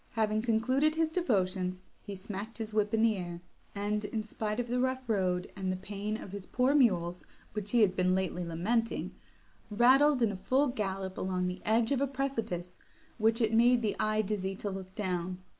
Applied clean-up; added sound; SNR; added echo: none; none; none; none.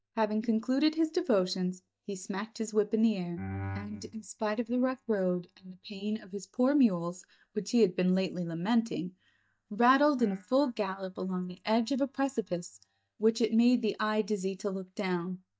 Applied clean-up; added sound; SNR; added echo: neural mask model DeepFilterNet 3.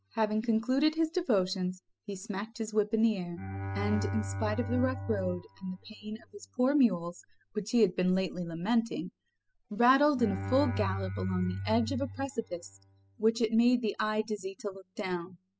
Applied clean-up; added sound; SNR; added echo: classical method spectral subtraction.